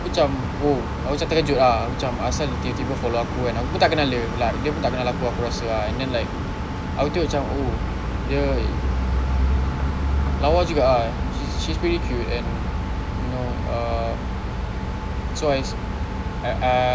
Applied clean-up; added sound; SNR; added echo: none; Tap; 17 dB; none.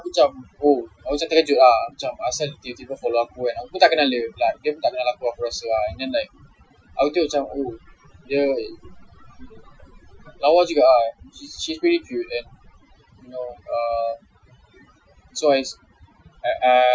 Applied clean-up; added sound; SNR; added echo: classical method Wiener filter.